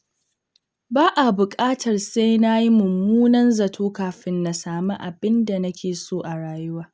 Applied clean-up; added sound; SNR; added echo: none; none; none; none.